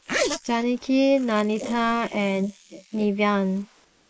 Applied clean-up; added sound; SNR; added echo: neural mask model Resemble Enhance denoiser.